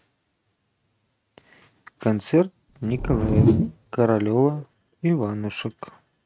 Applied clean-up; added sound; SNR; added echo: neural mask model RNNoise.